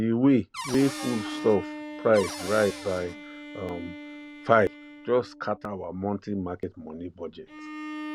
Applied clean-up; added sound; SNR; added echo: none; Cupboard open or close / Door + Bowed string instrument; 12 dB; none.